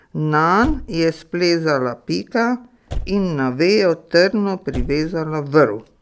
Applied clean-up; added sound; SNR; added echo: none; Slam / Car; 12 dB; none.